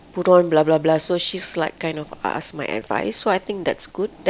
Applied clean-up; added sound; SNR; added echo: none; none; none; none.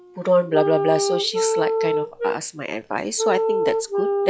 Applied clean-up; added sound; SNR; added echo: classical method log-MMSE.